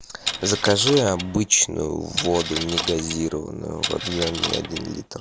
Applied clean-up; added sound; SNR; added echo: none; Coin (dropping); 6 dB; none.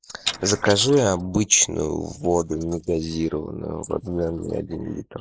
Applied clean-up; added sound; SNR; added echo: neural mask model Resemble Enhance denoiser.